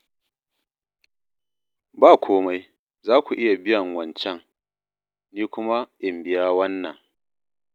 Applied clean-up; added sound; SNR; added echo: none; none; none; none.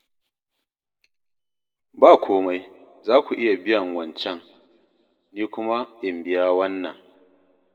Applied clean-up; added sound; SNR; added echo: none; none; none; reverberation time 0.8 s.